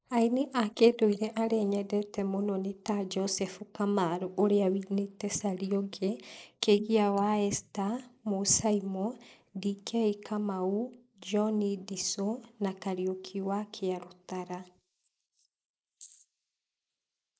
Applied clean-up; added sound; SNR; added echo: neural mask model Resemble Enhance denoiser.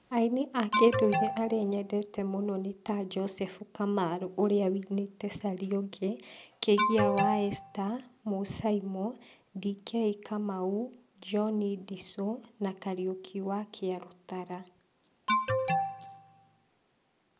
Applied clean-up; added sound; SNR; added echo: none; Alarm; 0 dB; none.